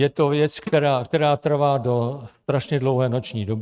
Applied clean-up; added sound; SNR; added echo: neural mask model RNNoise.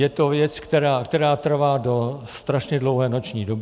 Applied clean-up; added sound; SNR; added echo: none; none; none; none.